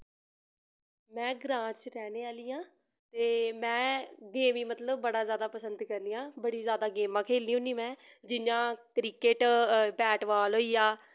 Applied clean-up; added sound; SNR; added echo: none; none; none; none.